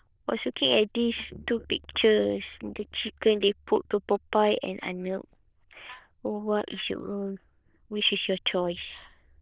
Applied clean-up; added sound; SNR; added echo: neural diffusion model UNIVERSE++.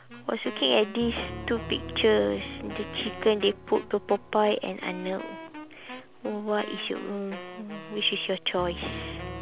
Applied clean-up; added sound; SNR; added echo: none; Wind instrument, woodwind instrument + Piano; 12 dB; none.